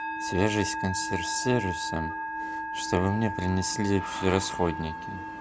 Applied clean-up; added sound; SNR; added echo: none; Musical instrument; 5 dB; none.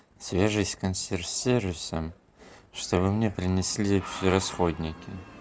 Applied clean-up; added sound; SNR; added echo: none; none; none; none.